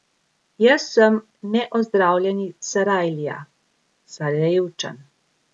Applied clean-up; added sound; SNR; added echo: none; none; none; none.